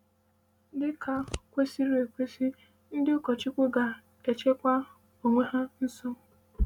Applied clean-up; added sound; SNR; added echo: none; Scissors; 14 dB; none.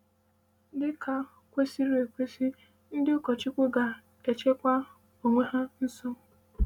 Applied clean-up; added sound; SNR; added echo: none; none; none; none.